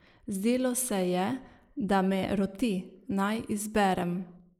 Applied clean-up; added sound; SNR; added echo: neural mask model Resemble Enhance denoiser.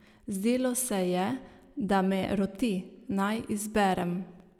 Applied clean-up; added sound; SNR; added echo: none; none; none; none.